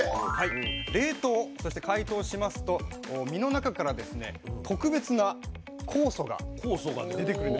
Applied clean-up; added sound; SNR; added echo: none; none; none; none.